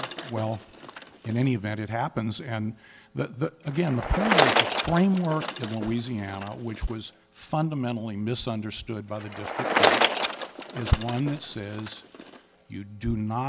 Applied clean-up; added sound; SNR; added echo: none; Bicycle; 2 dB; none.